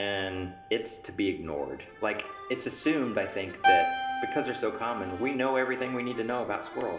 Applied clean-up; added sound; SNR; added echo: none; Keyboard (musical); 3 dB; reverberation time 1.8 s.